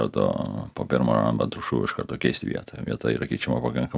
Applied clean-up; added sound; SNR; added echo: none; none; none; none.